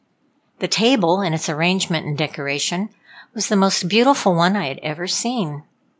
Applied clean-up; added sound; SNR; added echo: none; none; none; none.